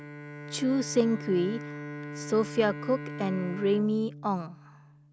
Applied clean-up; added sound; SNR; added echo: none; Bowed string instrument; 11 dB; none.